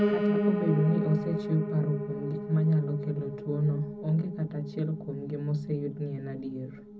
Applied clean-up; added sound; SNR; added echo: none; Piano; 3 dB; reverberation time 0.4 s.